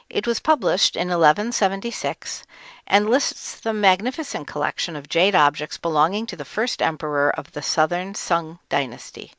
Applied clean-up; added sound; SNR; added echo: none; none; none; none.